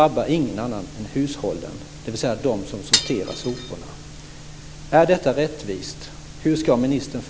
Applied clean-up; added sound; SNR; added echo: none; Glass; 3 dB; none.